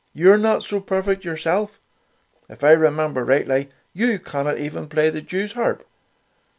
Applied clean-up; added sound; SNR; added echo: none; none; none; none.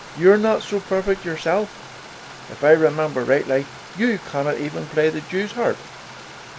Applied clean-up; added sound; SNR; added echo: none; Stream; 17 dB; none.